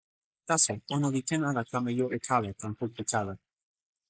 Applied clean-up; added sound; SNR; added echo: neural mask model Resemble Enhance denoiser.